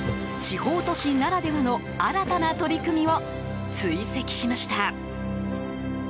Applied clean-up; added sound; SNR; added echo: none; Splash, splatter; 18 dB; none.